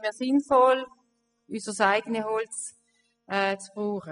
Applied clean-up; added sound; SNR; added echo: classical method spectral subtraction.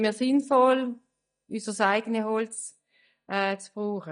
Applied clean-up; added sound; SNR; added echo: neural mask model DeepFilterNet 3.